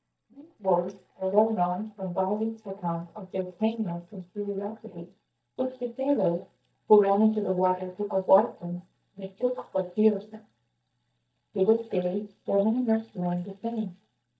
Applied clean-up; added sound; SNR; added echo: neural mask model DeepFilterNet 3.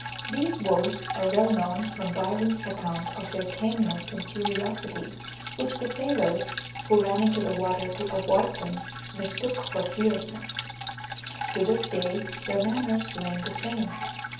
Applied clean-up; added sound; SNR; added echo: none; Drip; 6 dB; reverberation time 0.7 s.